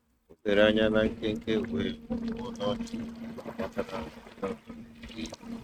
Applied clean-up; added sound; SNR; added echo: neural mask model RNNoise.